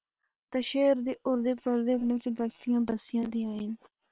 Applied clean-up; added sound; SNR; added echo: neural separator model SepFormer WHAM!.